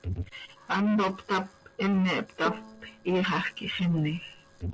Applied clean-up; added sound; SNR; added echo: neural separator model SepFormer DNS4.